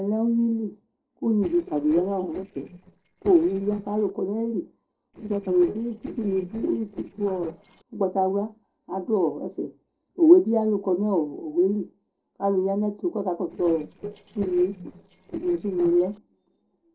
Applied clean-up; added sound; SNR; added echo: neural separator model SepFormer DNS4.